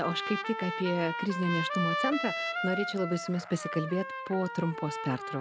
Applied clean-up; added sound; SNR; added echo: none; Trumpet; 4 dB; none.